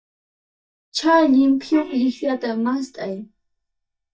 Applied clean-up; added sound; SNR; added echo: neural mask model DeepFilterNet 3.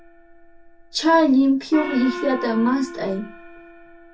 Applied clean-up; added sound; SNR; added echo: none; Gong; 13 dB; reverberation time 0.3 s.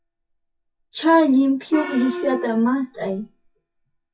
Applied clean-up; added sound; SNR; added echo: classical method WPE with log-MMSE.